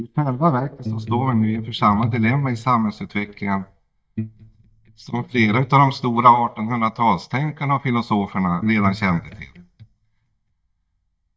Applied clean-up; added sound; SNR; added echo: neural mask model DeepFilterNet 3.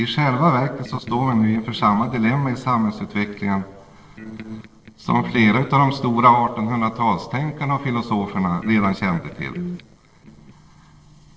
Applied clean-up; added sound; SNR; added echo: neural separator model SepFormer DNS4.